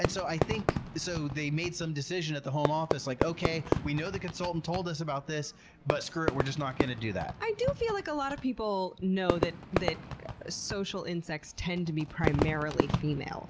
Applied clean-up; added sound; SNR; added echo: none; Fireworks; 2 dB; none.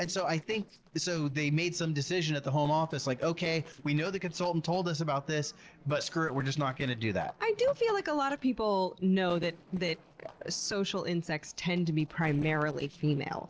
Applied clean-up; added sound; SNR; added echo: neural separator model SepFormer DNS4.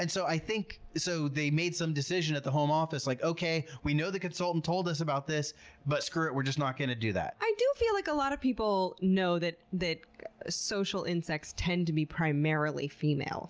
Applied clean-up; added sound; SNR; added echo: none; none; none; none.